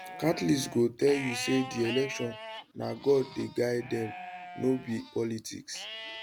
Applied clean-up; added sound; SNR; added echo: none; Livestock, farm animals, working animals; 12 dB; none.